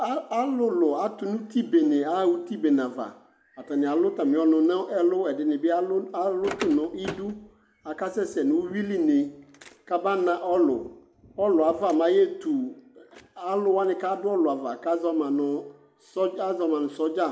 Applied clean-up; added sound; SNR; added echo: none; Car; 11 dB; none.